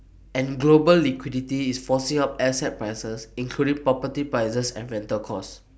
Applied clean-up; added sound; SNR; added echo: none; none; none; none.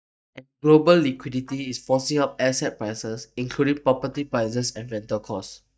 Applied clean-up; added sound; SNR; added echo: neural mask model DeepFilterNet 3.